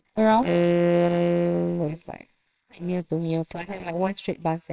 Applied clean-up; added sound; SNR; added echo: neural separator model SepFormer WHAMR!.